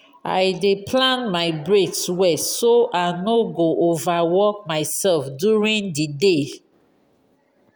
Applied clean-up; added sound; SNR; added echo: none; none; none; none.